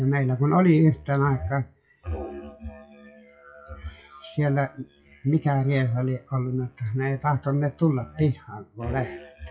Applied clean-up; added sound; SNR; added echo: classical method WPE with log-MMSE.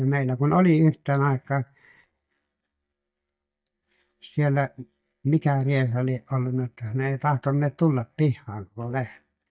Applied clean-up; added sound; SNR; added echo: neural mask model DeepFilterNet 3.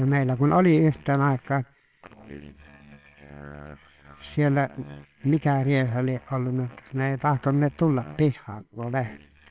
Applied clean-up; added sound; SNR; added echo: neural separator model SepFormer WHAMR!.